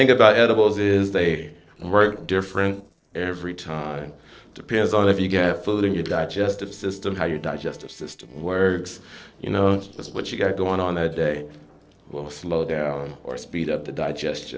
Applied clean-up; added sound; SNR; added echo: neural separator model SepFormer DNS4.